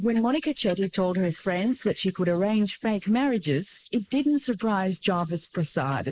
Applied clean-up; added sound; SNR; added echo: neural mask model Resemble Enhance denoiser.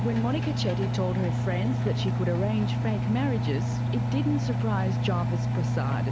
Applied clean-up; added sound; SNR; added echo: none; Engine; -4 dB; none.